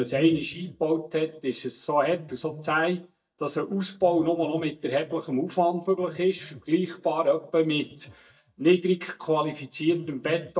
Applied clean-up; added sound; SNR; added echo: neural mask model DeepFilterNet 3.